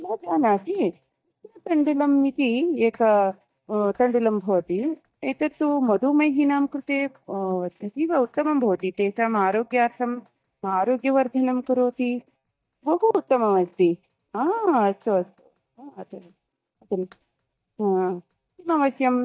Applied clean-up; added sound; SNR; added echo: neural mask model DeepFilterNet 3.